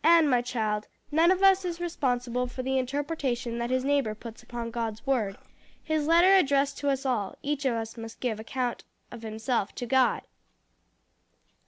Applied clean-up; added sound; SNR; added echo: none; Meow; 17 dB; none.